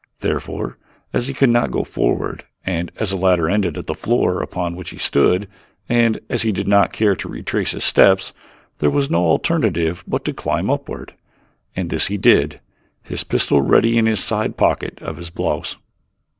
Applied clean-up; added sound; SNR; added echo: none; none; none; none.